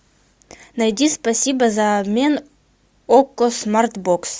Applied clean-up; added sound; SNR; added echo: none; none; none; none.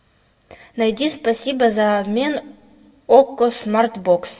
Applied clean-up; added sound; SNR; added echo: none; none; none; reverberation time 0.6 s.